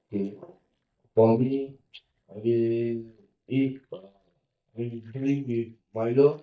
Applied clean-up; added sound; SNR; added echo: neural mask model DeepFilterNet 3.